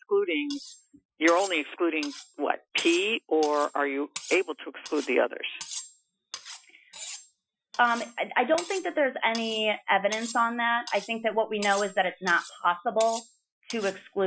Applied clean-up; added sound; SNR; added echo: classical method Wiener filter.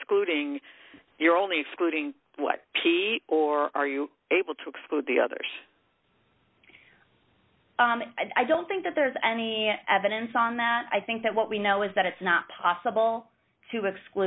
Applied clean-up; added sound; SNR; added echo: none; none; none; none.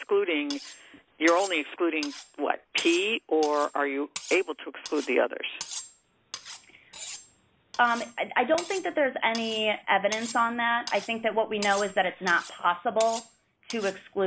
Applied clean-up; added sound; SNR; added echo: none; Cutlery, silverware; 15 dB; none.